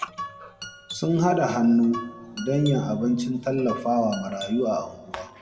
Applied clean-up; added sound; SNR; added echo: none; Guitar; 16 dB; reverberation time 1.5 s.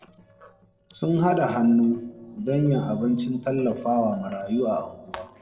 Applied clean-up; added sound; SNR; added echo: neural separator model SepFormer DNS4.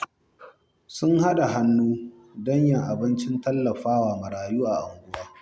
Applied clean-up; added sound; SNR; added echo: none; none; none; none.